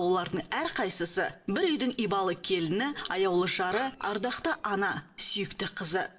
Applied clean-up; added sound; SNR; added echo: neural separator model SepFormer DNS4.